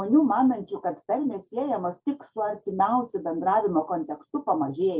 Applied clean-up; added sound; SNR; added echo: none; none; none; none.